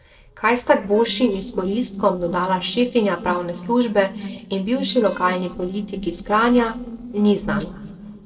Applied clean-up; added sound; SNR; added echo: neural separator model SepFormer DNS4.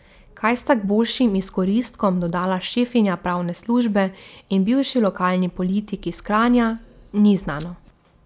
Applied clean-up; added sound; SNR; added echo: none; none; none; none.